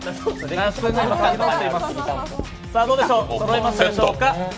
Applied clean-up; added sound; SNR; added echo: none; Writing; 17 dB; none.